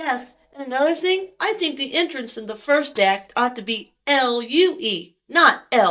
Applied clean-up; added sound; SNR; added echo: neural mask model DeepFilterNet 3.